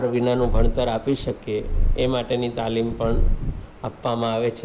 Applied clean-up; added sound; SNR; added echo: none; Purr; -1 dB; none.